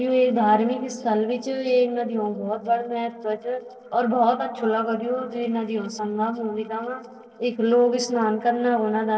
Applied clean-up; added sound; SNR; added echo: neural separator model SepFormer DNS4.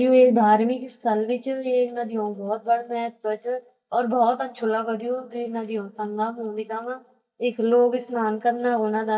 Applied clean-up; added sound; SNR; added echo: neural mask model DeepFilterNet 3.